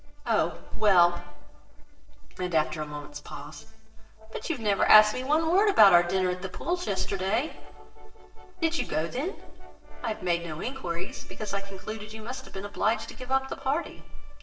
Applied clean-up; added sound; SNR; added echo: neural separator model SepFormer DNS4.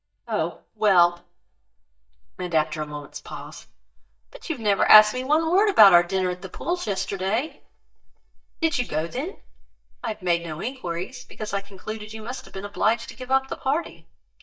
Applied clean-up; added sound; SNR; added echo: neural mask model DeepFilterNet 3.